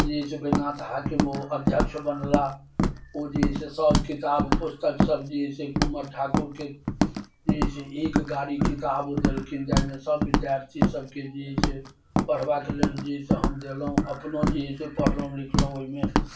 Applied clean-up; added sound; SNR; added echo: none; Walk, footsteps; -2 dB; reverberation time 0.3 s.